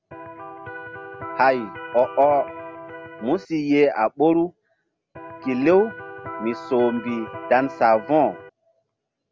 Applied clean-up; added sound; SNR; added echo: none; Electric guitar; 13 dB; none.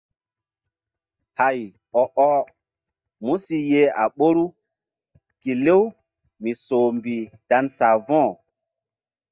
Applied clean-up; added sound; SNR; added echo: neural mask model DeepFilterNet 3.